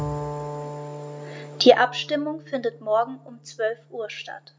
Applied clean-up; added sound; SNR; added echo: none; Bowed string instrument; 11 dB; none.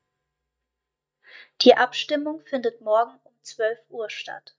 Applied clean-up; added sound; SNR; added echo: neural mask model DeepFilterNet 3.